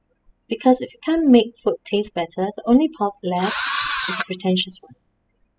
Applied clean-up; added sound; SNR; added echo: classical method spectral subtraction.